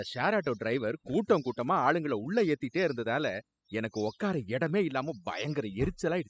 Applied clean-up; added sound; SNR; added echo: classical method spectral subtraction.